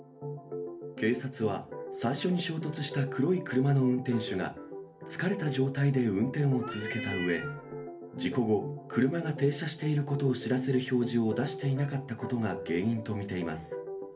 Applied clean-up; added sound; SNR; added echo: none; Meow; 11 dB; reverberation time 0.3 s.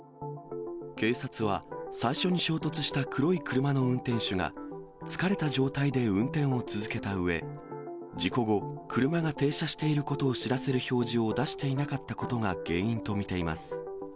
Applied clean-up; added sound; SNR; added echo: none; none; none; none.